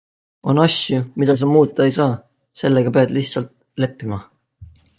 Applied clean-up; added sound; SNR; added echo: neural mask model DeepFilterNet 3.